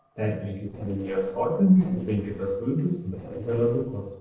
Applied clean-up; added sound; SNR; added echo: neural separator model SepFormer DNS4.